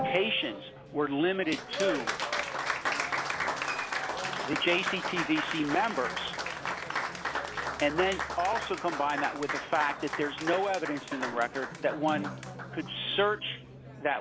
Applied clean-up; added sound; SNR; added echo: none; Applause; 3 dB; none.